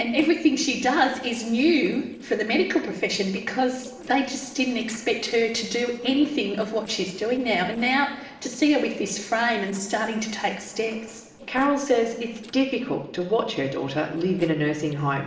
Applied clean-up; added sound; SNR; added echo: neural separator model SepFormer DNS4.